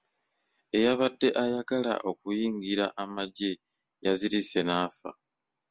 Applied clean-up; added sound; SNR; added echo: none; none; none; none.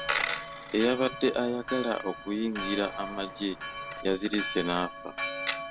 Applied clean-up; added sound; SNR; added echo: none; Coin (dropping) + Church bell; 5 dB; none.